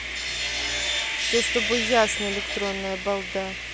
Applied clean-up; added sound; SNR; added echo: none; Sawing; 0 dB; none.